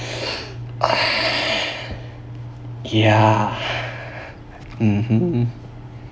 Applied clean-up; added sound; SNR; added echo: none; none; none; none.